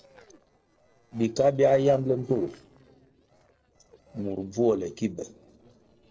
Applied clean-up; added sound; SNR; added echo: neural separator model SepFormer DNS4.